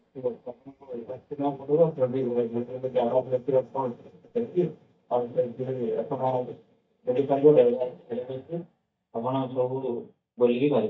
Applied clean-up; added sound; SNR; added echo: neural mask model DeepFilterNet 3.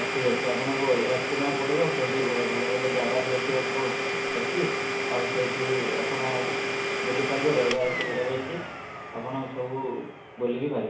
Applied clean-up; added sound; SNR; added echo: none; Domestic sounds, home sounds; 0 dB; reverberation time 0.6 s.